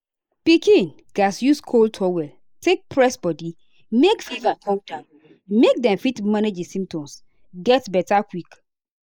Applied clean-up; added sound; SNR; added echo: neural mask model Resemble Enhance denoiser.